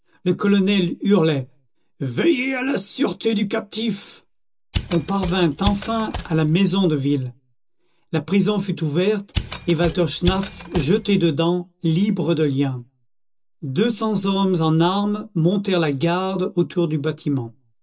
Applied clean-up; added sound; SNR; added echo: none; Mechanisms; 8 dB; reverberation time 0.2 s.